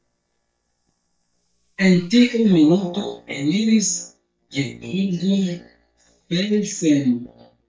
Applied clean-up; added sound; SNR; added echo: neural mask model DeepFilterNet 3.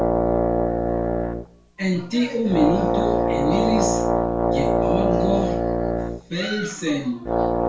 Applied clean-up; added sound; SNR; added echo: none; Brass instrument; -4 dB; reverberation time 0.4 s.